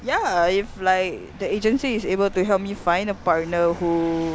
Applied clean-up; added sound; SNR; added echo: none; Vehicle; 18 dB; none.